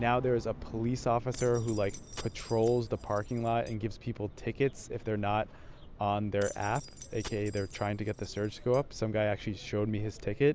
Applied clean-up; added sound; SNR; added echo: none; Keys jangling; 17 dB; none.